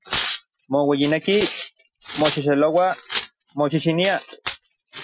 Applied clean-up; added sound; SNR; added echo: classical method Wiener filter.